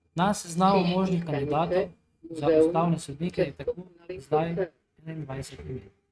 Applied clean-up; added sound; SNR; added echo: neural mask model RNNoise.